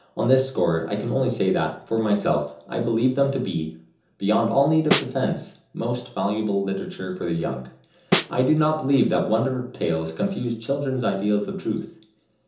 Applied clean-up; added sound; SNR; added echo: none; Snare drum; -1 dB; reverberation time 0.6 s.